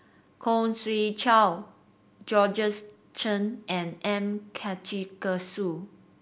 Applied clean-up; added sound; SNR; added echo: none; none; none; none.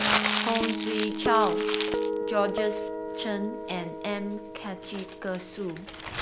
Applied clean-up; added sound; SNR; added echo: none; Guitar + Crumpling, crinkling; -1 dB; none.